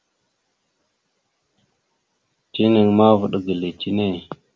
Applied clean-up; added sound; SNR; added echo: none; none; none; none.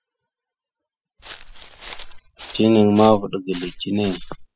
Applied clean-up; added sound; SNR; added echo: classical method spectral subtraction.